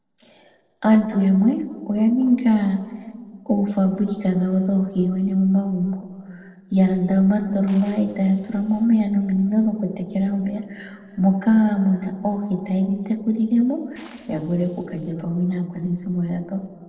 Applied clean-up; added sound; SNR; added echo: neural separator model SepFormer DNS4.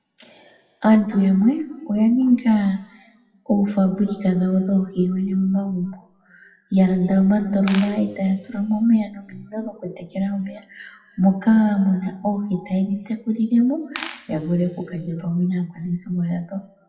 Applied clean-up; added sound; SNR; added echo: classical method WPE with log-MMSE.